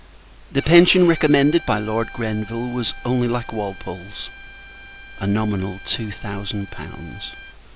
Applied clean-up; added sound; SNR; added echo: none; Bowed string instrument; 19 dB; none.